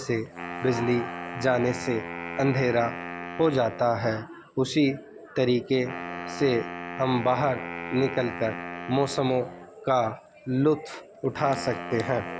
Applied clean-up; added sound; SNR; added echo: none; Wind instrument, woodwind instrument; 11 dB; none.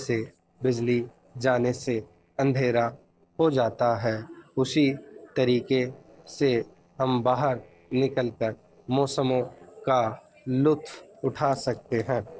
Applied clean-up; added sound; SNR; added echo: neural separator model SepFormer DNS4.